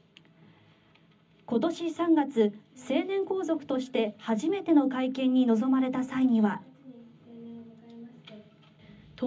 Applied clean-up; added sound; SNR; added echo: none; none; none; reverberation time 0.4 s.